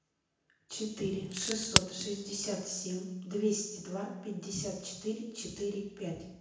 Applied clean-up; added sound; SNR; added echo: none; Crack; -3 dB; reverberation time 0.9 s.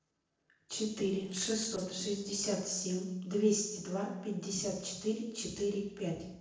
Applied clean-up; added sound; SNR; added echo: neural separator model SepFormer DNS4.